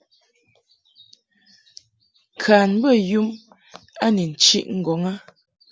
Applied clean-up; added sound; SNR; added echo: none; none; none; none.